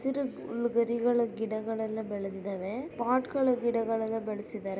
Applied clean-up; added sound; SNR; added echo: none; none; none; none.